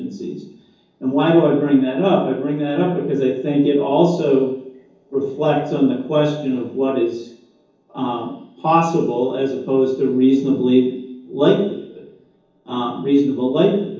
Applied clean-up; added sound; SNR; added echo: none; none; none; reverberation time 0.7 s.